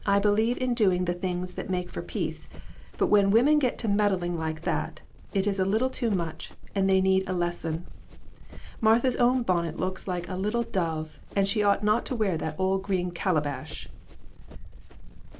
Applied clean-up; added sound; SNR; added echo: none; Run; 10 dB; none.